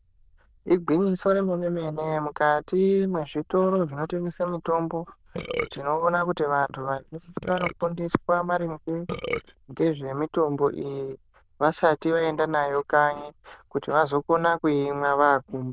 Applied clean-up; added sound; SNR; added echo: neural diffusion model UNIVERSE++.